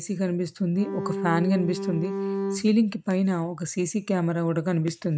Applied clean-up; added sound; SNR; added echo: neural mask model RNNoise.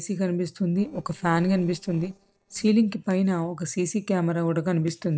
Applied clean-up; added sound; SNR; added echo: neural separator model SepFormer DNS4.